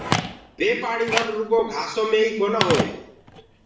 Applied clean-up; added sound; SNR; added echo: none; Telephone; 5 dB; reverberation time 0.7 s.